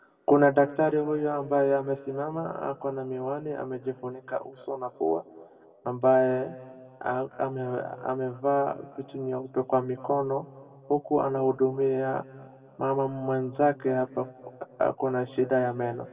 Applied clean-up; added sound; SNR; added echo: none; none; none; reverberation time 1.8 s.